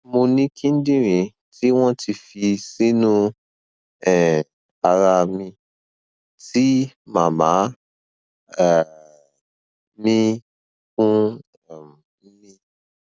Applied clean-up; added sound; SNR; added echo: none; none; none; none.